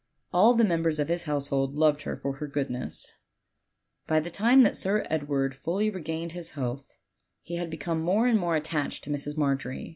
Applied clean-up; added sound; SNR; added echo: none; none; none; none.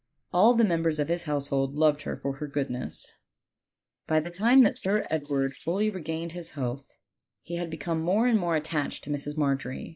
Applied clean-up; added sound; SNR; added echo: neural mask model Resemble Enhance denoiser.